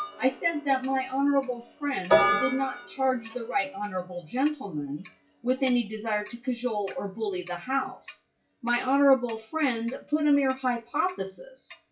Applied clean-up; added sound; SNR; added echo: classical method WPE with log-MMSE.